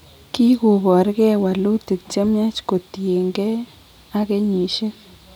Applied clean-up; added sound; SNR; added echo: none; none; none; none.